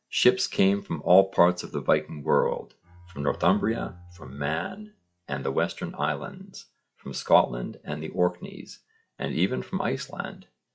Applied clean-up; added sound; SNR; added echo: classical method log-MMSE.